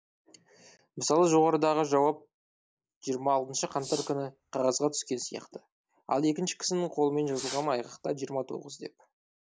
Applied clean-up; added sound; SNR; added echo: neural mask model Resemble Enhance denoiser.